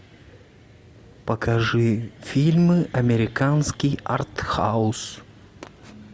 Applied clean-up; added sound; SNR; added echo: none; none; none; none.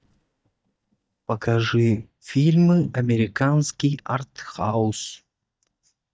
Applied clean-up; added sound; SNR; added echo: neural mask model DeepFilterNet 3.